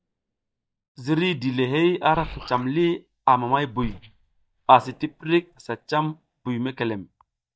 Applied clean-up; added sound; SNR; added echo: neural mask model DeepFilterNet 3.